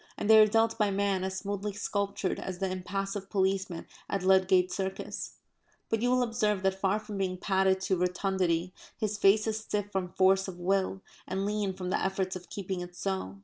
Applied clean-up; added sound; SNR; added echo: neural separator model SepFormer DNS4.